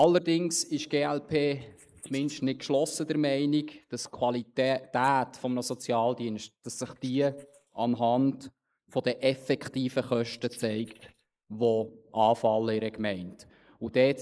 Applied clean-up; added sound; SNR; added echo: neural mask model Resemble Enhance denoiser.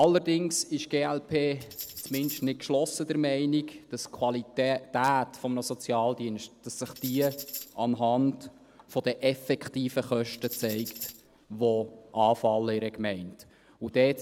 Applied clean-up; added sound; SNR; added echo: none; Tambourine; 14 dB; none.